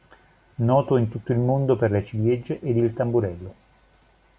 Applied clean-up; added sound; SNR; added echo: none; none; none; none.